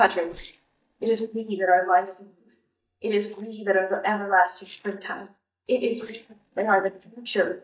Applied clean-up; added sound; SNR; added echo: neural mask model DeepFilterNet 3.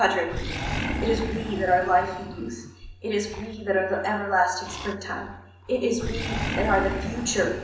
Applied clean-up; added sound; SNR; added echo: none; Animal; 7 dB; reverberation time 0.8 s.